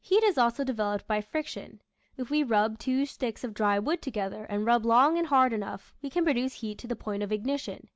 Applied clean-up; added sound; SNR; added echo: none; none; none; none.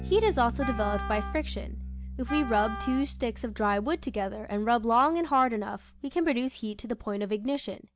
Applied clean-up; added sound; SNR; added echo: none; Wind instrument, woodwind instrument + Bass guitar; 10 dB; none.